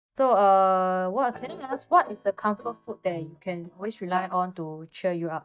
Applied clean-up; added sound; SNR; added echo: neural mask model DeepFilterNet 3.